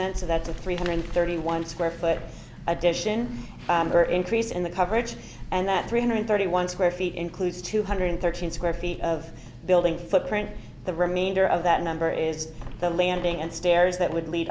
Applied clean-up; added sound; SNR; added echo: none; Insect; 12 dB; none.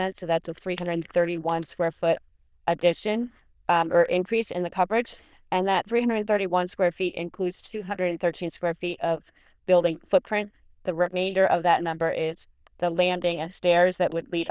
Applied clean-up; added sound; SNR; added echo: neural diffusion model UNIVERSE++.